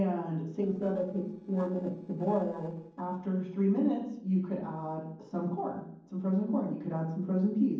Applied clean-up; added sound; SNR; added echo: neural separator model SepFormer DNS4.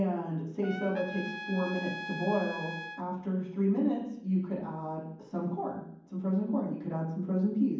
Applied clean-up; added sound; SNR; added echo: none; Trumpet; 10 dB; reverberation time 1.2 s.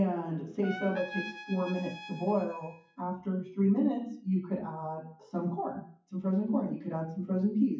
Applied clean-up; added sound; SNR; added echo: classical method WPE with log-MMSE.